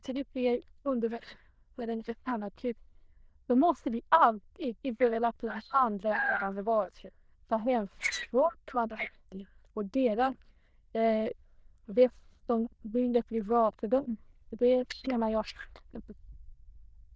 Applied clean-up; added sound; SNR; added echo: neural diffusion model UNIVERSE++.